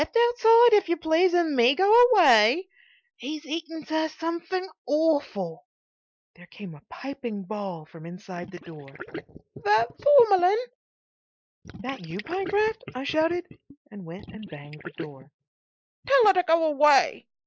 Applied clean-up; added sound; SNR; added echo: neural mask model Resemble Enhance denoiser.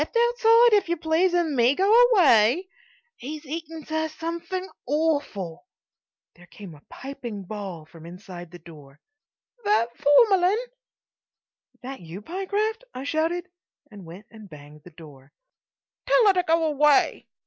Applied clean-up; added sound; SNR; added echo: none; none; none; none.